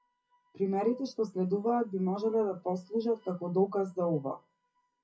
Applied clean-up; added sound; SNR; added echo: classical method WPE with log-MMSE.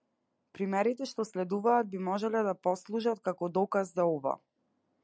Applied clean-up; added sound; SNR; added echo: none; none; none; none.